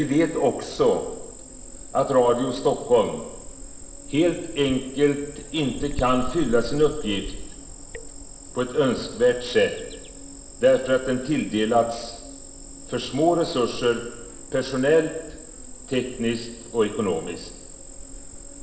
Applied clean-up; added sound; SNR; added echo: none; Cricket; 12 dB; reverberation time 1.0 s.